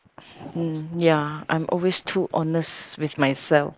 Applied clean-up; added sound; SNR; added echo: neural mask model Resemble Enhance denoiser.